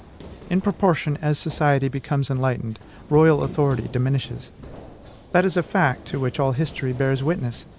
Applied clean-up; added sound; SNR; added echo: none; Run; 18 dB; none.